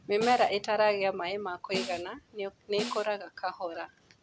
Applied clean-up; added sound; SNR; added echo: none; Snare drum; 12 dB; none.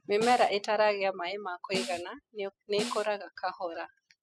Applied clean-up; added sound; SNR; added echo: classical method spectral subtraction.